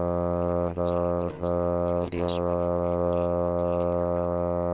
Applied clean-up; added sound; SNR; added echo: neural separator model SepFormer WHAMR!.